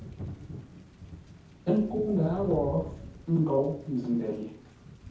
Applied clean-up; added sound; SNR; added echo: none; Thunder / Rain; 13 dB; reverberation time 0.6 s.